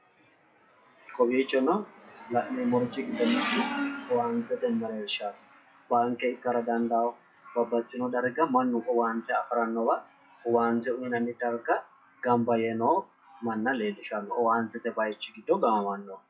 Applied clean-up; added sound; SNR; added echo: classical method WPE with log-MMSE.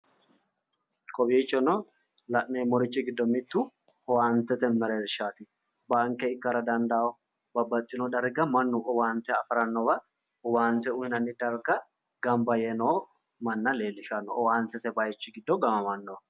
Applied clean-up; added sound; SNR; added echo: none; none; none; none.